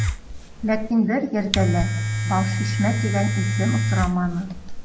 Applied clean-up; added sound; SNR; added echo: none; Domestic sounds, home sounds; 0 dB; none.